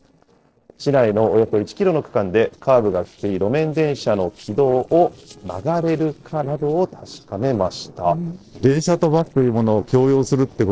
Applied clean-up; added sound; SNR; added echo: neural separator model SepFormer DNS4.